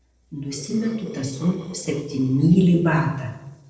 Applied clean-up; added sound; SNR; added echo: neural separator model SepFormer DNS4.